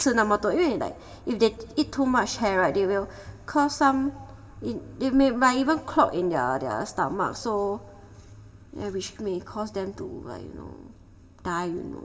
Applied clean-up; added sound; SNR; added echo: none; none; none; reverberation time 0.5 s.